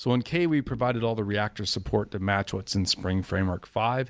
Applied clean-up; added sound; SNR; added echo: none; none; none; none.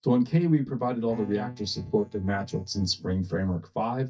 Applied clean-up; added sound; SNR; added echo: neural mask model DeepFilterNet 3.